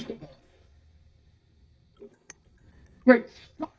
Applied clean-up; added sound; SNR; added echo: neural mask model DeepFilterNet 3.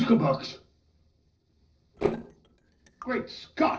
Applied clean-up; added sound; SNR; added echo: neural separator model SepFormer DNS4.